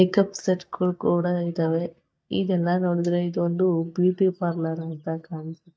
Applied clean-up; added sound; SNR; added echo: neural mask model DeepFilterNet 3.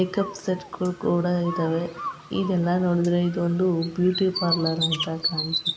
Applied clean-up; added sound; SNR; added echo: none; Bird; 9 dB; none.